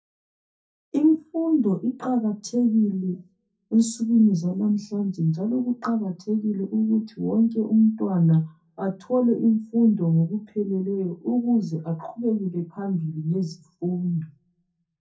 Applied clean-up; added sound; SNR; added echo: none; none; none; reverberation time 0.3 s.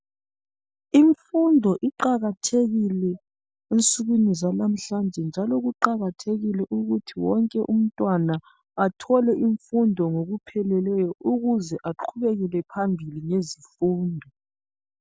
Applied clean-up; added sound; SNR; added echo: none; none; none; none.